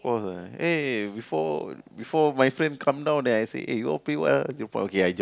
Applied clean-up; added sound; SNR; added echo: none; none; none; none.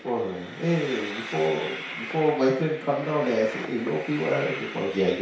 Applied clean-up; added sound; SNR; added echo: none; Train; 11 dB; reverberation time 0.6 s.